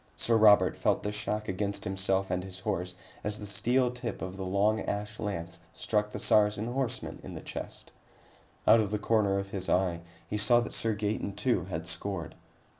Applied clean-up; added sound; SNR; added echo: none; none; none; none.